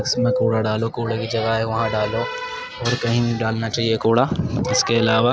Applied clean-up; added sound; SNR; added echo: none; Bird; 10 dB; none.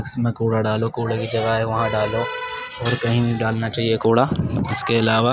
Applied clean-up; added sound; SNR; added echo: none; none; none; none.